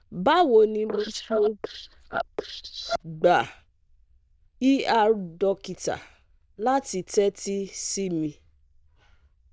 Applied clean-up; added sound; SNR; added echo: neural diffusion model UNIVERSE++.